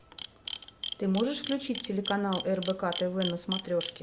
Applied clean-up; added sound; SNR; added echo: none; Camera; 7 dB; none.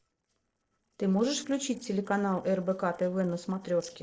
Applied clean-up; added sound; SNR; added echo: neural separator model SepFormer DNS4.